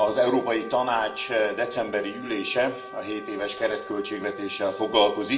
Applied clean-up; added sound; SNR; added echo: none; Trumpet; 15 dB; reverberation time 0.6 s.